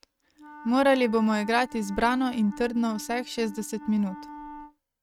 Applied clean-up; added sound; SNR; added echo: neural mask model RNNoise.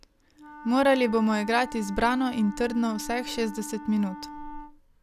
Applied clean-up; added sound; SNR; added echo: none; Wind instrument, woodwind instrument; 14 dB; none.